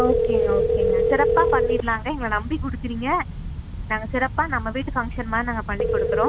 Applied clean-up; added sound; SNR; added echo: none; Telephone; -2 dB; none.